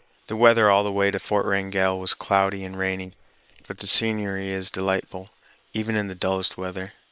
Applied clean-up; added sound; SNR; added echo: neural separator model SepFormer WHAM!.